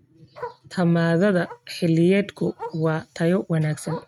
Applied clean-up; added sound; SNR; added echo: neural mask model RNNoise.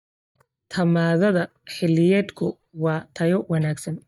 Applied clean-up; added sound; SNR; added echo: neural mask model DeepFilterNet 3.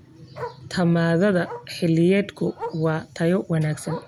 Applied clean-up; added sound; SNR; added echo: none; Bark; 17 dB; none.